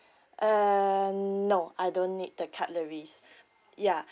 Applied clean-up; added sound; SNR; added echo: none; none; none; none.